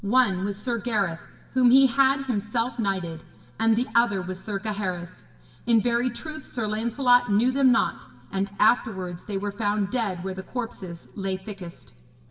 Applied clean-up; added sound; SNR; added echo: none; none; none; reverberation time 2.7 s.